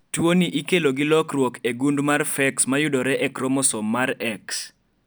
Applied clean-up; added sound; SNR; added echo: none; none; none; none.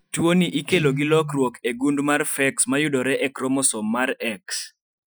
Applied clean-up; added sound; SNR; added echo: classical method Wiener filter.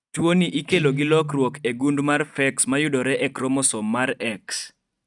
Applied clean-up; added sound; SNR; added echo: neural mask model RNNoise.